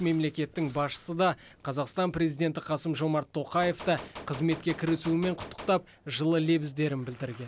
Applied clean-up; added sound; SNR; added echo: none; Gunshot, gunfire; 13 dB; none.